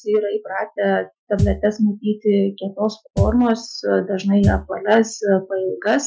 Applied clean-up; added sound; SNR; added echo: classical method Wiener filter.